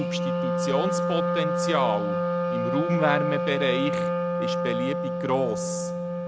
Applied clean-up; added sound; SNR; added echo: none; Wind instrument, woodwind instrument; -3 dB; none.